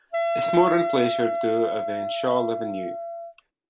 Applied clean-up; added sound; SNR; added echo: none; Wind instrument, woodwind instrument; 1 dB; none.